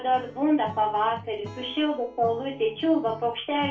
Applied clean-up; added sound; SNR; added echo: none; Acoustic guitar / Strum; 17 dB; reverberation time 0.2 s.